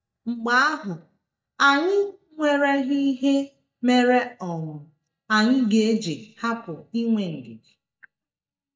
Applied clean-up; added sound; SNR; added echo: neural mask model DeepFilterNet 3.